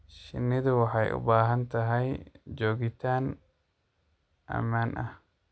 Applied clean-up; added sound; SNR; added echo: none; none; none; none.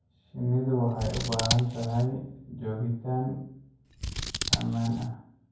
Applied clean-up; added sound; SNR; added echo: none; Scissors; 3 dB; reverberation time 0.9 s.